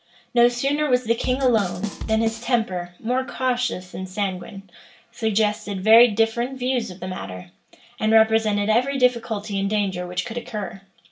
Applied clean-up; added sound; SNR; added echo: none; Bass drum / Snare drum / Drum kit; 10 dB; reverberation time 0.2 s.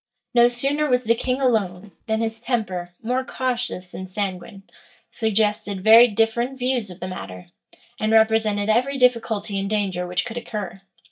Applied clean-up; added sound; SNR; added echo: neural mask model DeepFilterNet 3.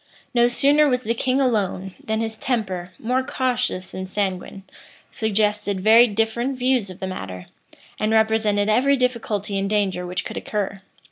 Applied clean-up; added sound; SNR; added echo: none; none; none; none.